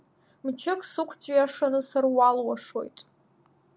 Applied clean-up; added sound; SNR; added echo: none; none; none; none.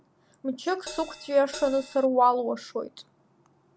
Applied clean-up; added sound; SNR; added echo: none; Crash cymbal; 15 dB; none.